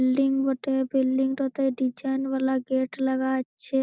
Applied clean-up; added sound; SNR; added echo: none; none; none; none.